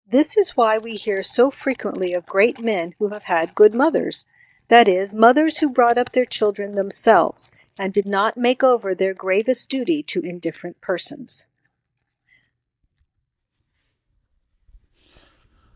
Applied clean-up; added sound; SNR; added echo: neural mask model DeepFilterNet 3.